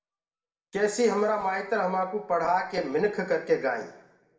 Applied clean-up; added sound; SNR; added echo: none; none; none; reverberation time 0.7 s.